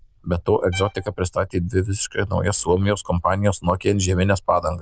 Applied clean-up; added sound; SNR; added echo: neural diffusion model UNIVERSE++.